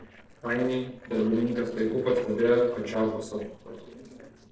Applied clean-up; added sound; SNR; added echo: neural separator model SepFormer DNS4.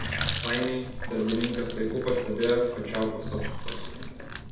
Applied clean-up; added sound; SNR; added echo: none; Water tap, faucet; 2 dB; reverberation time 0.8 s.